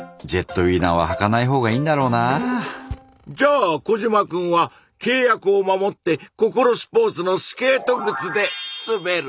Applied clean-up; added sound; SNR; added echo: none; none; none; none.